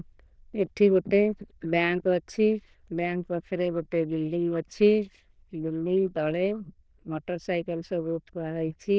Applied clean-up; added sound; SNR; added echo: neural diffusion model UNIVERSE++.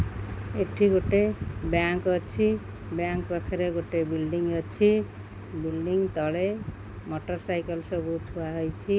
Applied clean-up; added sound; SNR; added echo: none; none; none; none.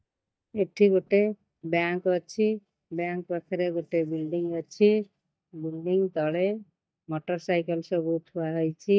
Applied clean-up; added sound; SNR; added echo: neural mask model DeepFilterNet 3.